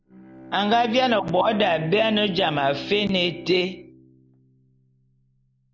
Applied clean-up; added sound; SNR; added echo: none; Bowed string instrument; 15 dB; none.